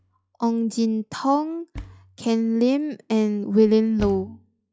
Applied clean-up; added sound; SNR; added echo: classical method log-MMSE.